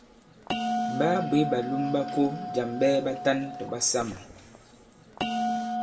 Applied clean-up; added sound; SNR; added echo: none; Bell; 4 dB; reverberation time 0.8 s.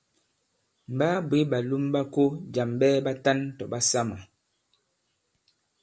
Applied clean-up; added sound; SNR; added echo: none; none; none; none.